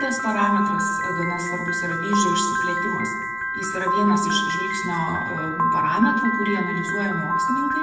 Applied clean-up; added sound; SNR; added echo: none; Piano; -1 dB; reverberation time 1.2 s.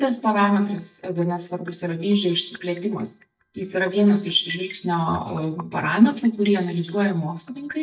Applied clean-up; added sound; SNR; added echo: neural mask model DeepFilterNet 3.